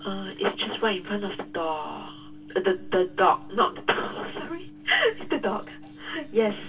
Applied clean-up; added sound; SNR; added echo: none; Microwave oven; 18 dB; reverberation time 0.1 s.